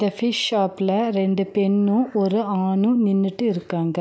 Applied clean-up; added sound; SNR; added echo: none; none; none; none.